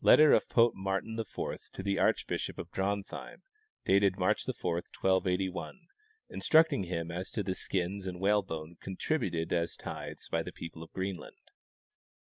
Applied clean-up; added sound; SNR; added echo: none; none; none; none.